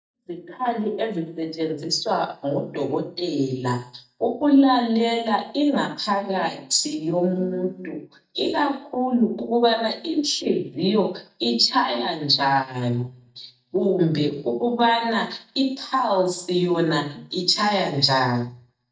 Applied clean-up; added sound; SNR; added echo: neural mask model DeepFilterNet 3.